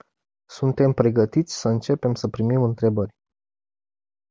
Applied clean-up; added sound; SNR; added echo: none; none; none; none.